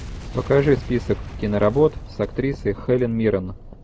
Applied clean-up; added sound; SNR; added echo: none; Boom; 13 dB; none.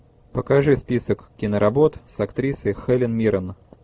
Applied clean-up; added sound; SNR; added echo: none; none; none; none.